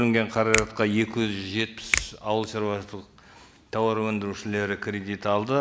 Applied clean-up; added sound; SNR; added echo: none; Finger snapping; 6 dB; none.